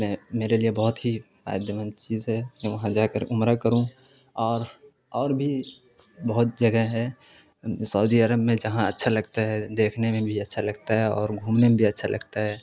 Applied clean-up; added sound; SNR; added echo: none; none; none; none.